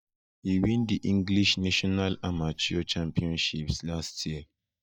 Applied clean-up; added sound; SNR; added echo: neural mask model DeepFilterNet 3.